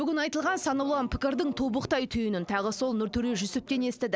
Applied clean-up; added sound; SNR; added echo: none; none; none; none.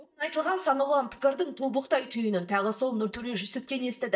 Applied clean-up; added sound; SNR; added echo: neural mask model DeepFilterNet 3.